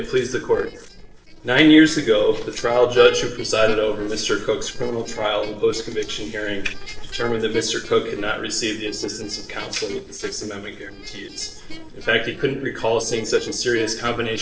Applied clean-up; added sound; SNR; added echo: neural separator model SepFormer DNS4.